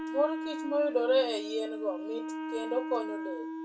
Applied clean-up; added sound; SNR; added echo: none; Wind instrument, woodwind instrument; 5 dB; reverberation time 0.2 s.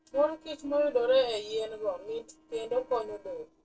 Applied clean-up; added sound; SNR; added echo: neural separator model SepFormer DNS4.